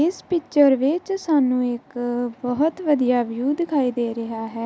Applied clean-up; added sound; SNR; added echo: none; none; none; none.